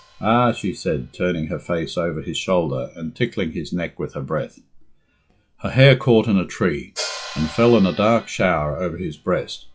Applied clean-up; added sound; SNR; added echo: classical method log-MMSE.